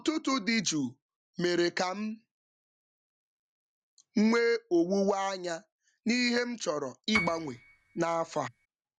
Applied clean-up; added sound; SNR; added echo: none; Piano; 7 dB; none.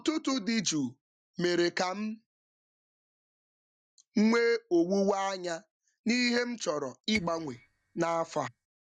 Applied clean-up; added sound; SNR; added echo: neural mask model DeepFilterNet 3.